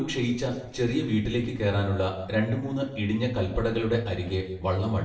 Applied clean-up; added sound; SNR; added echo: none; none; none; reverberation time 0.9 s.